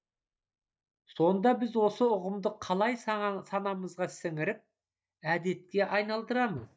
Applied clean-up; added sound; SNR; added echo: neural mask model DeepFilterNet 3.